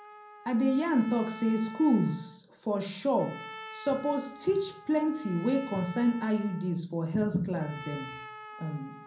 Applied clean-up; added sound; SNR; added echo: none; Trumpet; 16 dB; reverberation time 0.5 s.